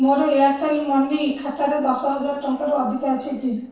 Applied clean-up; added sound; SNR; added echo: neural separator model SepFormer DNS4.